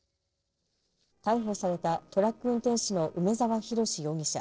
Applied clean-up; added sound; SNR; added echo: neural separator model SepFormer DNS4.